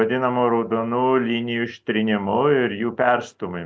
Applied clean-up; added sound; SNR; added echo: none; none; none; none.